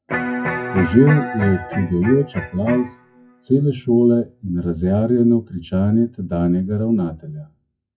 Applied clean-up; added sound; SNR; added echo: classical method WPE with log-MMSE.